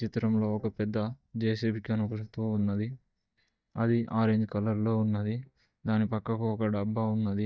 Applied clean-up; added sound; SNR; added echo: neural mask model DeepFilterNet 3.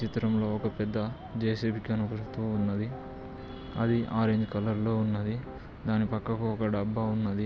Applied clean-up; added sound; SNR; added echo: none; Piano; 18 dB; none.